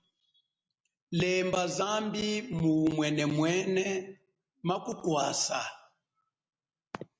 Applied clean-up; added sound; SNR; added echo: none; none; none; none.